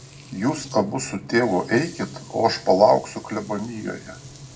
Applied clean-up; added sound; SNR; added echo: none; Frying (food); 18 dB; reverberation time 0.4 s.